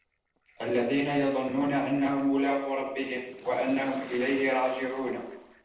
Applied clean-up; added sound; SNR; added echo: neural separator model SepFormer DNS4.